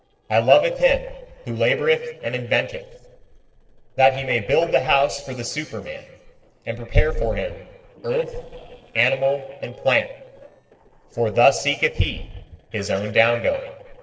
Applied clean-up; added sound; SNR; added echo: neural separator model SepFormer DNS4.